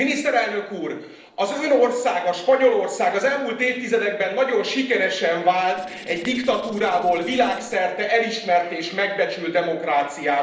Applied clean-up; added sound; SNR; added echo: neural separator model SepFormer DNS4.